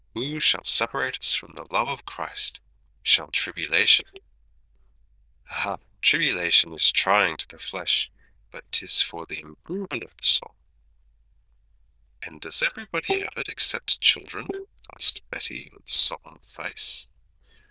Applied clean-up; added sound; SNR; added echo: neural diffusion model UNIVERSE++.